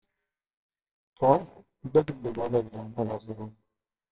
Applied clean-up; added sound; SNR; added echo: neural separator model SepFormer WHAMR!.